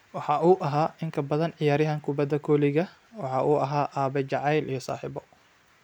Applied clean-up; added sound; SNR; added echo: none; none; none; none.